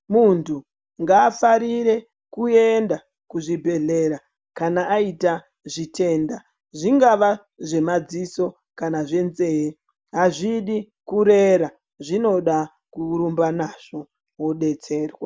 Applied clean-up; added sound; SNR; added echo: none; none; none; none.